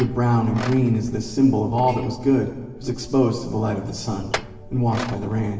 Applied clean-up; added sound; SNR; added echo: none; Chink, clink; 16 dB; reverberation time 1.1 s.